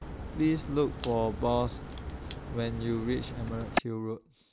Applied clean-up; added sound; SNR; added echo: none; Crack; 5 dB; none.